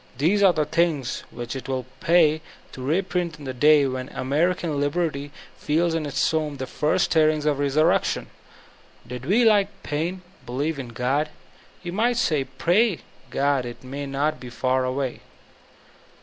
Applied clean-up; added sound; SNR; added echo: none; none; none; none.